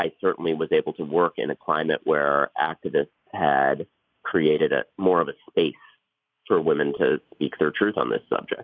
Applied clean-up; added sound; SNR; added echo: neural mask model Resemble Enhance denoiser.